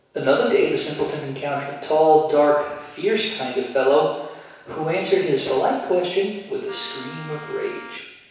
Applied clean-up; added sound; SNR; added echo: none; Wind instrument, woodwind instrument; 18 dB; reverberation time 1.1 s.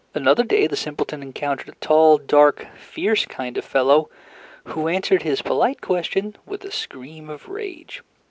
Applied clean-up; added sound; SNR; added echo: none; none; none; none.